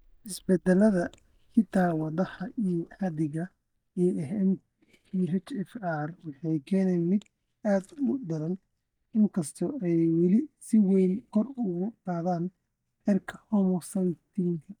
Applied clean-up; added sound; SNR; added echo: neural mask model DeepFilterNet 3.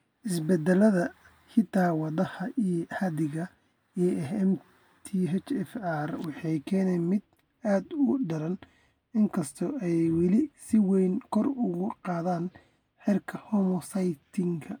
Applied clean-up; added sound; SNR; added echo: none; none; none; none.